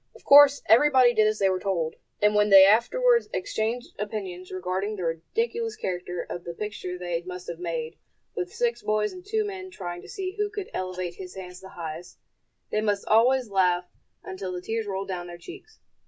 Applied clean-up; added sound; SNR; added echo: none; none; none; none.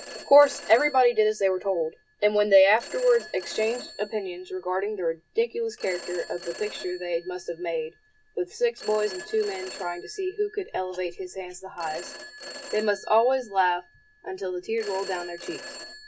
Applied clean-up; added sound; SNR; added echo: none; Telephone; 17 dB; none.